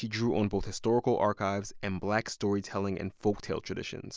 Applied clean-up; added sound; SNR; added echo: none; none; none; none.